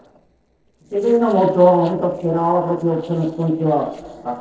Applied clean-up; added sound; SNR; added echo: neural separator model SepFormer DNS4.